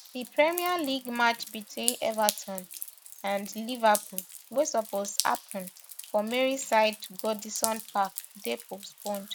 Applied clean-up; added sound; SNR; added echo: none; Drip; 10 dB; none.